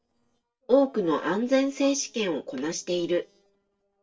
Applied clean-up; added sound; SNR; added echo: neural separator model SepFormer DNS4.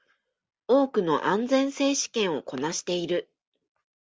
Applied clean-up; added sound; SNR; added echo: none; none; none; none.